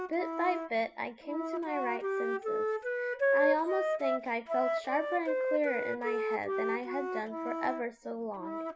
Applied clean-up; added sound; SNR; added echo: none; Wind instrument, woodwind instrument; -2 dB; none.